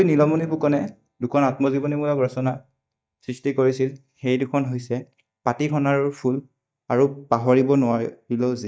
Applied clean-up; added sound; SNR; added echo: neural mask model DeepFilterNet 3.